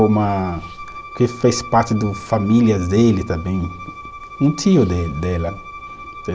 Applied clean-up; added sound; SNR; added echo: none; Bowed string instrument; 16 dB; none.